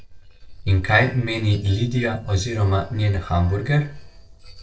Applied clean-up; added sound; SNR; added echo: neural separator model SepFormer DNS4.